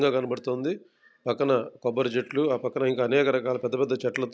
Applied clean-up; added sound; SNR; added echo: none; none; none; none.